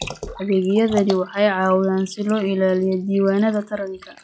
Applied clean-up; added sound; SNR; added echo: classical method log-MMSE.